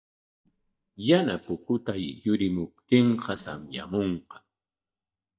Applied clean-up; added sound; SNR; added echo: neural mask model DeepFilterNet 3.